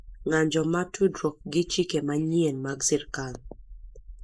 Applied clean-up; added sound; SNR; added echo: neural mask model Resemble Enhance denoiser.